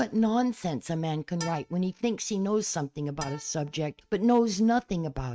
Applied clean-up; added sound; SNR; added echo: neural mask model RNNoise.